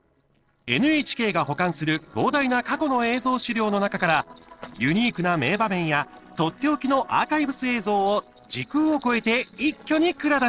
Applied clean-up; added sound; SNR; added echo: neural separator model SepFormer DNS4.